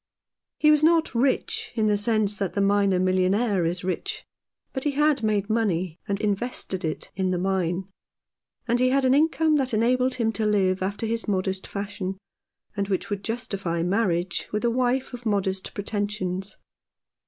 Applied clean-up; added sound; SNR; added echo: none; none; none; none.